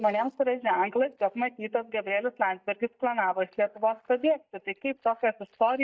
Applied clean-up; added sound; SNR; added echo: neural mask model DeepFilterNet 3.